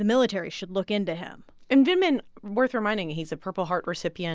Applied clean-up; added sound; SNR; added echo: none; none; none; none.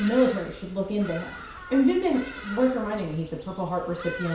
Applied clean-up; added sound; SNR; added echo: none; Bird vocalization, bird call, bird song; 14 dB; reverberation time 0.6 s.